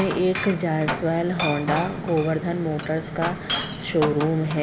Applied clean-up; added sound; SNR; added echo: none; Glass; 8 dB; none.